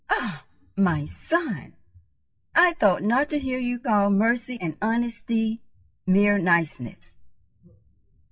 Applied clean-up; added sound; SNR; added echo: classical method WPE with log-MMSE.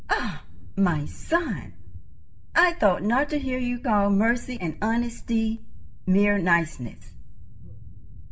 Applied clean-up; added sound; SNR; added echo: none; Thunder; 19 dB; reverberation time 0.3 s.